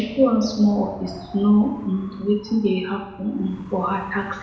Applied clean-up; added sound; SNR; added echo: none; Wind; 18 dB; reverberation time 0.8 s.